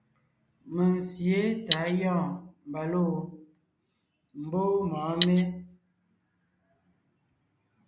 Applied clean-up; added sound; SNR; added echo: none; Cutlery, silverware; -3 dB; none.